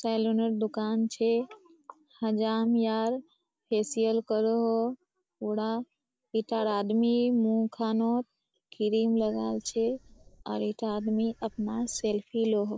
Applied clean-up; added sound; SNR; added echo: neural mask model Resemble Enhance denoiser.